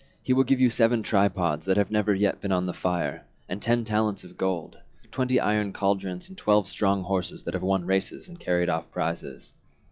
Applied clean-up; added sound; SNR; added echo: classical method log-MMSE.